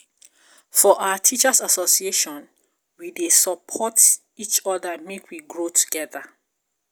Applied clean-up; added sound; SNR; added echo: none; none; none; none.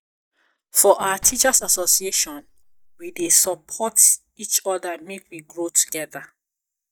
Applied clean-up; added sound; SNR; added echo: neural mask model DeepFilterNet 3.